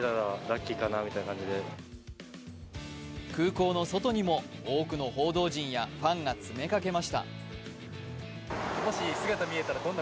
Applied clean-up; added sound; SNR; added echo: none; none; none; none.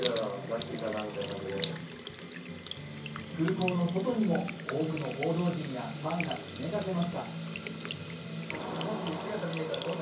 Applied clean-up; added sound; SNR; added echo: none; Sink (filling or washing) / Water tap, faucet; 3 dB; reverberation time 0.6 s.